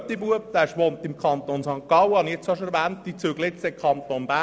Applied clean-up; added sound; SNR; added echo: none; none; none; none.